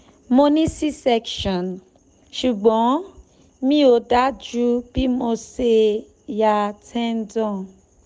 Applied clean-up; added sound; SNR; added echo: none; none; none; none.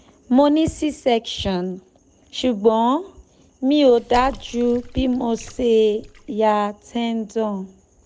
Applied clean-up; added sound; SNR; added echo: none; Water / Splash, splatter; 19 dB; none.